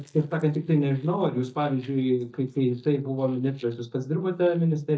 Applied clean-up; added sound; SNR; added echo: neural mask model DeepFilterNet 3.